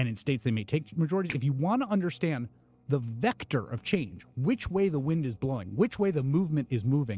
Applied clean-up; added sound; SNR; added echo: neural separator model SepFormer DNS4.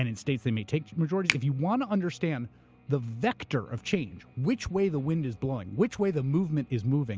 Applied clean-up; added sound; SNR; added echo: none; Finger snapping; 9 dB; none.